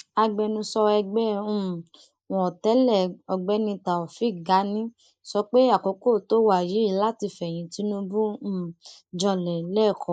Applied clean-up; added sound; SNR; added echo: neural mask model Resemble Enhance denoiser.